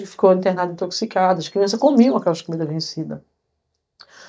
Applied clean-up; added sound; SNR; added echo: neural mask model DeepFilterNet 3.